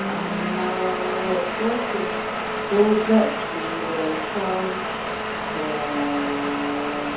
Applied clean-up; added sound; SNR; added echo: none; Domestic sounds, home sounds; 2 dB; reverberation time 0.6 s.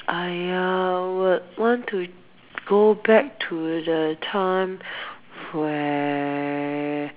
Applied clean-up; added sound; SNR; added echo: none; none; none; none.